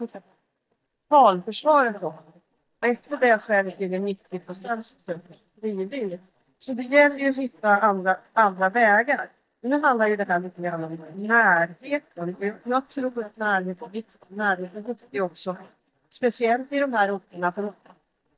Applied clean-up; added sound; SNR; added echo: neural mask model DeepFilterNet 3.